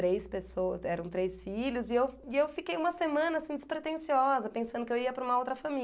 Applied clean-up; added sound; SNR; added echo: none; none; none; none.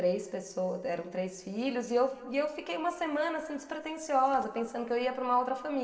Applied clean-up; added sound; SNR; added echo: neural separator model SepFormer DNS4.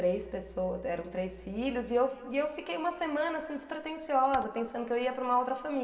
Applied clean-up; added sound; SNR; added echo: none; Computer keyboard; 18 dB; reverberation time 2.1 s.